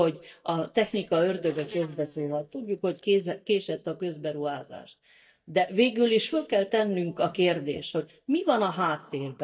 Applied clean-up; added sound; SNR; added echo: neural mask model DeepFilterNet 3.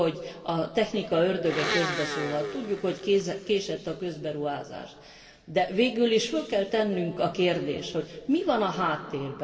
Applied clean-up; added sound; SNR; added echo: none; Domestic sounds, home sounds; 6 dB; reverberation time 2.0 s.